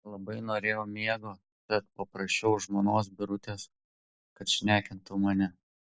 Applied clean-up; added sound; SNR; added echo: none; none; none; none.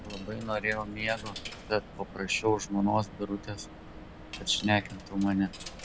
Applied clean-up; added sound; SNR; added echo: none; Coin (dropping); 13 dB; none.